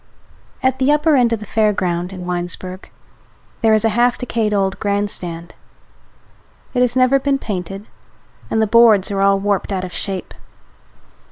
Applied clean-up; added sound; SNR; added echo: neural mask model Resemble Enhance denoiser.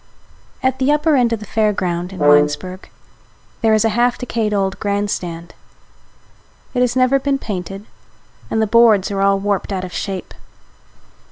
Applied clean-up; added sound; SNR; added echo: none; Brass instrument; 1 dB; none.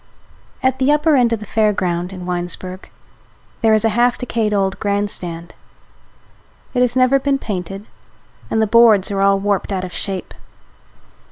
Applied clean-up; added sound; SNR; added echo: none; none; none; none.